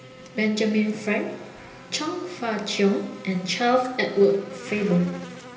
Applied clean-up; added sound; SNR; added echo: none; Buzz; 18 dB; reverberation time 1.4 s.